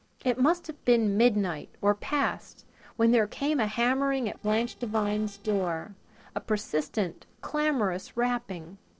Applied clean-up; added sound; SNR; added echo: neural separator model SepFormer DNS4.